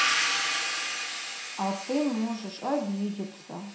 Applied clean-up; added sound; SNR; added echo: none; Hi-hat; -1 dB; reverberation time 0.7 s.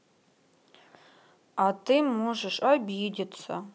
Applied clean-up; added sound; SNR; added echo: none; none; none; none.